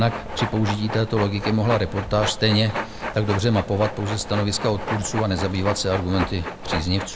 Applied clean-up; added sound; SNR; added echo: none; Train; 8 dB; none.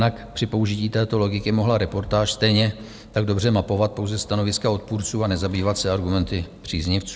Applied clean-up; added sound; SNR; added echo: none; none; none; none.